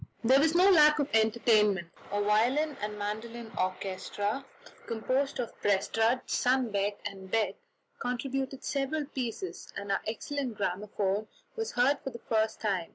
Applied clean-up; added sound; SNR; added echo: none; none; none; none.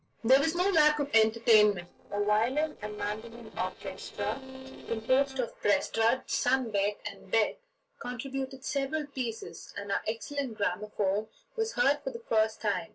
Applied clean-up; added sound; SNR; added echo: neural separator model SepFormer DNS4.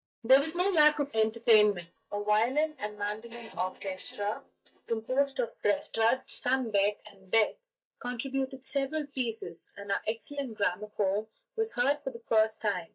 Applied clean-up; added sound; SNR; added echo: neural mask model DeepFilterNet 3.